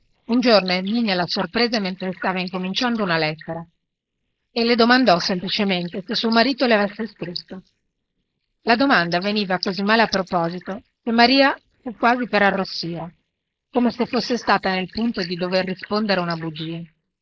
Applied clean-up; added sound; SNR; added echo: neural mask model Resemble Enhance denoiser.